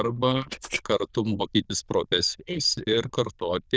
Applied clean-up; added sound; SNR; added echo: neural diffusion model UNIVERSE++.